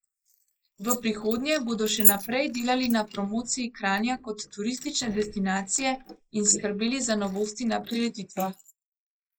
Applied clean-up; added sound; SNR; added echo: neural mask model Resemble Enhance denoiser.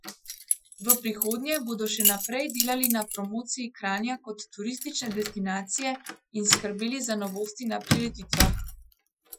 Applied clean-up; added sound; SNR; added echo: classical method Wiener filter.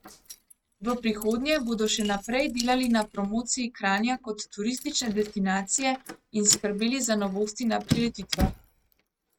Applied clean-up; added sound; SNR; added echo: neural mask model RNNoise.